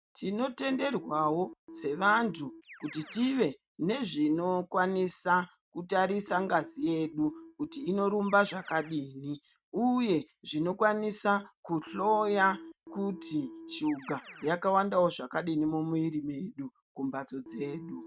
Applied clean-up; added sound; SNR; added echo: neural mask model RNNoise.